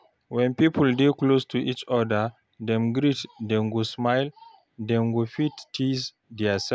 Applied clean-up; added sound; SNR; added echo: none; none; none; none.